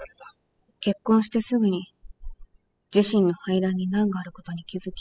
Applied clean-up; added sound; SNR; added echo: classical method spectral subtraction.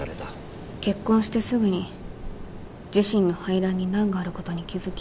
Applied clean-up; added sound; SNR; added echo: none; Ocean; 13 dB; none.